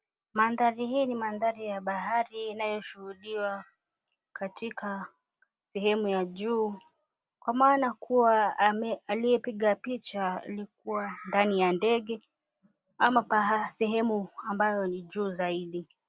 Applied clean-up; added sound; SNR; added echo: none; none; none; none.